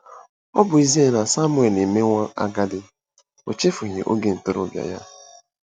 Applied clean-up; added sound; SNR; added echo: none; none; none; none.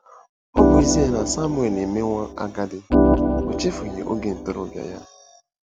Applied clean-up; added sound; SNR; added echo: none; Organ; -4 dB; none.